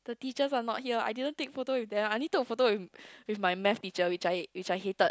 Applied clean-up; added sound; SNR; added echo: none; none; none; none.